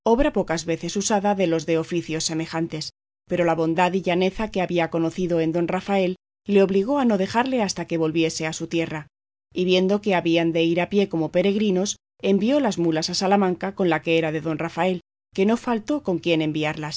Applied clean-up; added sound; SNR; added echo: none; none; none; none.